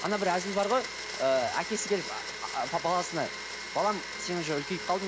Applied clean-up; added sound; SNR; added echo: none; Domestic sounds, home sounds; 7 dB; none.